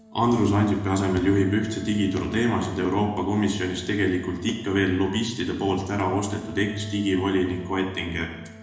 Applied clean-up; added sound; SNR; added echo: none; Wind instrument, woodwind instrument; 20 dB; reverberation time 0.9 s.